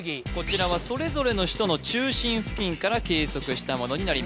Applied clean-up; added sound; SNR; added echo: none; none; none; none.